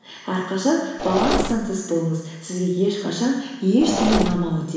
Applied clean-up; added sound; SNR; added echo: none; Mechanisms; 3 dB; reverberation time 1.0 s.